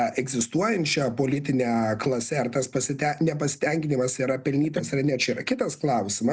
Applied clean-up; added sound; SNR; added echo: none; none; none; none.